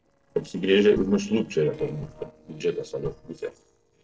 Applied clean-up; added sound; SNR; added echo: neural separator model SepFormer DNS4.